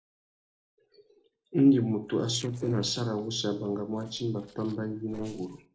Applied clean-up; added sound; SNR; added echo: neural separator model SepFormer DNS4.